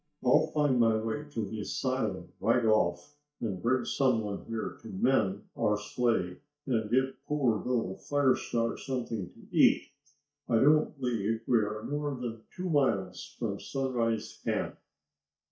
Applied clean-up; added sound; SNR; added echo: neural mask model DeepFilterNet 3.